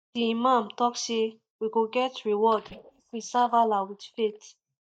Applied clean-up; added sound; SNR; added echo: neural mask model DeepFilterNet 3.